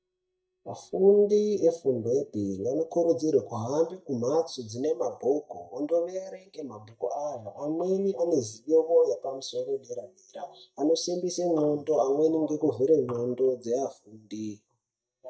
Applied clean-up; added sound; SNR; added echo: neural mask model DeepFilterNet 3.